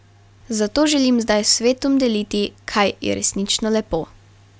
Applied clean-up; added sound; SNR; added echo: none; none; none; none.